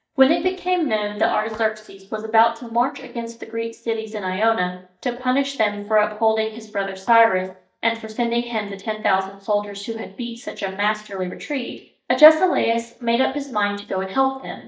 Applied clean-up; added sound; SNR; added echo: neural mask model DeepFilterNet 3.